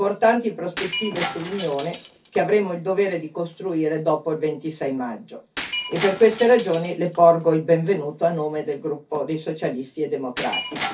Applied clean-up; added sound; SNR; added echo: none; Shatter; 11 dB; reverberation time 0.3 s.